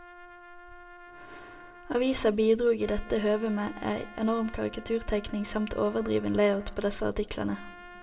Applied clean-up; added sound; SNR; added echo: none; Trumpet; 20 dB; reverberation time 0.7 s.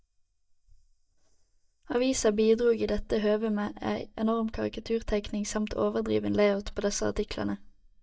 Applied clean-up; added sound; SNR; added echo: neural mask model DeepFilterNet 3.